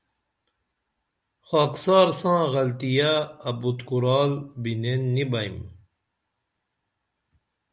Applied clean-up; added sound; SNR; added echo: none; none; none; none.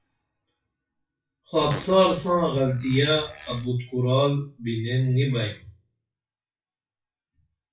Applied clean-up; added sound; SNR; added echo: classical method WPE with log-MMSE.